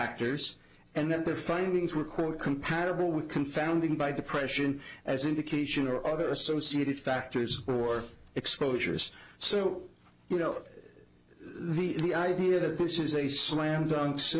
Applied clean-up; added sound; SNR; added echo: none; none; none; none.